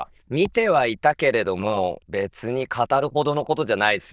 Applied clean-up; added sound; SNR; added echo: neural diffusion model UNIVERSE++.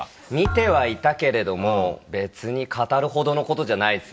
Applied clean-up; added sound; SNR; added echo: none; Thump, thud; 10 dB; none.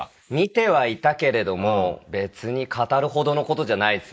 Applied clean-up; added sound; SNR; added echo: neural mask model Resemble Enhance denoiser.